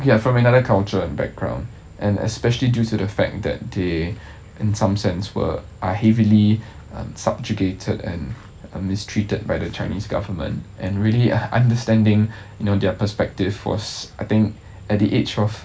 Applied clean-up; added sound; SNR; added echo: none; none; none; none.